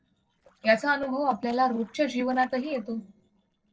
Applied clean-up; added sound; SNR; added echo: neural separator model SepFormer DNS4.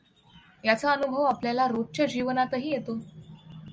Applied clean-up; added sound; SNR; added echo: none; none; none; none.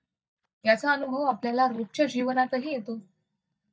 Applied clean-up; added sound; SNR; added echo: neural mask model DeepFilterNet 3.